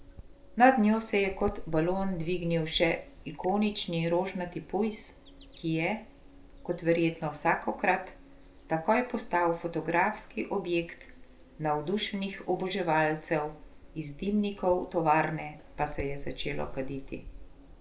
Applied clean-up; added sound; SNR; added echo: none; Cricket; 14 dB; none.